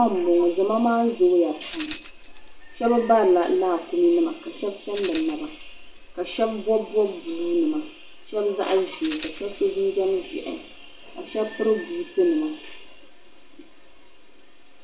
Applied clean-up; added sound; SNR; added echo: none; Tambourine; 1 dB; reverberation time 0.3 s.